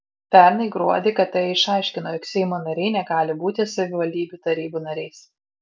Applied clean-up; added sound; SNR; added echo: none; none; none; none.